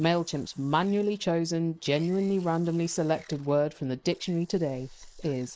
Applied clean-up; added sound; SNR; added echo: neural mask model Resemble Enhance denoiser.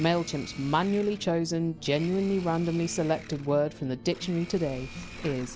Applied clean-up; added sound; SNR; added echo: none; Domestic sounds, home sounds; 19 dB; none.